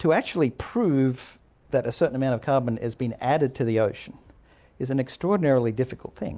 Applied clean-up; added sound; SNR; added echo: none; none; none; none.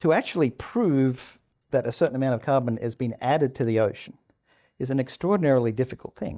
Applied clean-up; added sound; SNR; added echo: neural mask model DeepFilterNet 3.